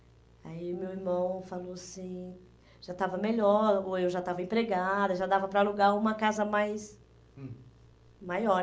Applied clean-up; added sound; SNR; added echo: none; none; none; none.